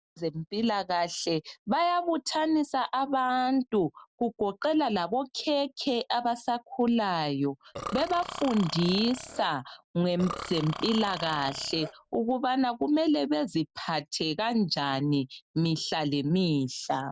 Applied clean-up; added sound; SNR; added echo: none; Burping, eructation; 11 dB; none.